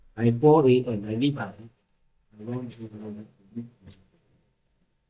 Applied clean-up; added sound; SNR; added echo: neural mask model DeepFilterNet 3.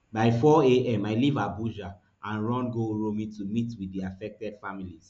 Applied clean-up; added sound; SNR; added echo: none; none; none; none.